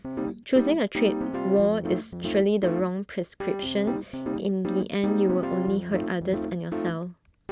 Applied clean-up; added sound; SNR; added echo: none; Piano; 5 dB; none.